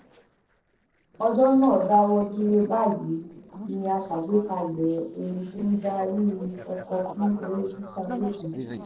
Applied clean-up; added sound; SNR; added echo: neural separator model SepFormer DNS4.